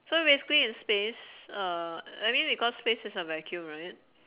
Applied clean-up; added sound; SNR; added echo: none; none; none; none.